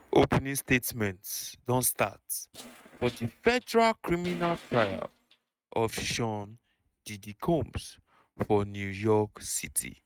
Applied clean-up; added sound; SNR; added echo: neural mask model RNNoise.